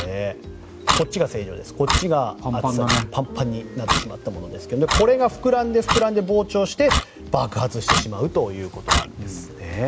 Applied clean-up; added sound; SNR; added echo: none; Clock; 4 dB; none.